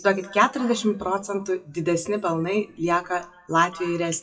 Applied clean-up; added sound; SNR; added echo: classical method WPE with log-MMSE.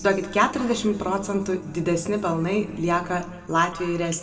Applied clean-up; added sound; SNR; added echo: none; Bowed string instrument; 19 dB; reverberation time 1.7 s.